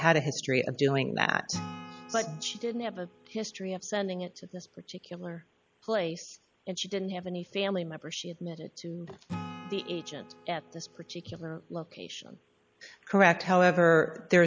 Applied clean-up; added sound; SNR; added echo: none; Acoustic guitar / Strum; 19 dB; none.